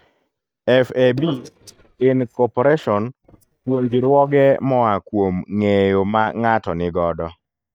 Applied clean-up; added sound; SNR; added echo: neural mask model DeepFilterNet 3.